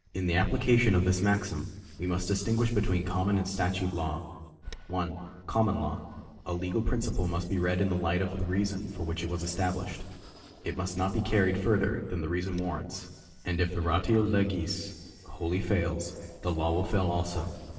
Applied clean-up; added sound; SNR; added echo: neural separator model SepFormer DNS4.